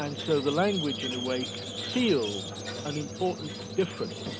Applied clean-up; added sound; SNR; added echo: none; Squeak; 6 dB; none.